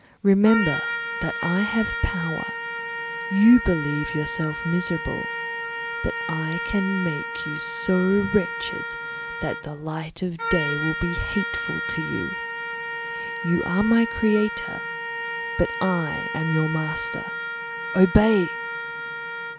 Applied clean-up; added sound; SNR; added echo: none; Trumpet; 5 dB; none.